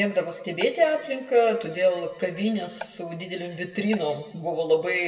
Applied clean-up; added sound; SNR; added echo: none; Marimba, xylophone; 13 dB; reverberation time 1.2 s.